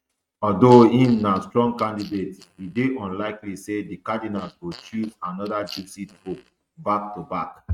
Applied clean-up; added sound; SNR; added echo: neural mask model RNNoise.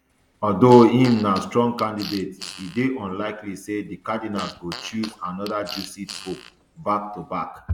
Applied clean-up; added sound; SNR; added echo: none; Fart; 18 dB; none.